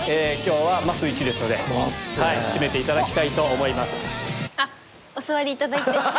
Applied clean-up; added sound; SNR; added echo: none; none; none; none.